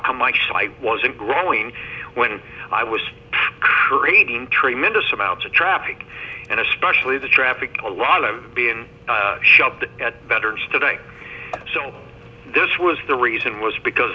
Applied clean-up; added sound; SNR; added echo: none; none; none; none.